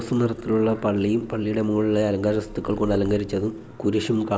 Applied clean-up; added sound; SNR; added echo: none; Purr; 20 dB; none.